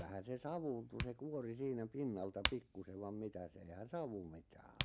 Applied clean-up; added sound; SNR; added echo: none; Hands; -1 dB; none.